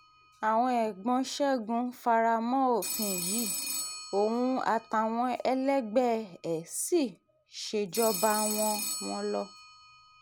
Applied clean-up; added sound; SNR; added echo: none; Telephone; 10 dB; none.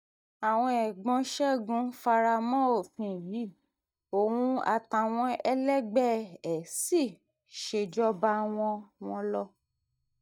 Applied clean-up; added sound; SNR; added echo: neural mask model DeepFilterNet 3.